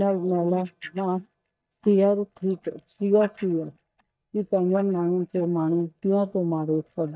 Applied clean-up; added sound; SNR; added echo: neural mask model DeepFilterNet 3.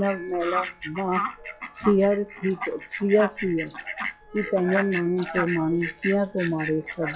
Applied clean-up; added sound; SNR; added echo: classical method log-MMSE.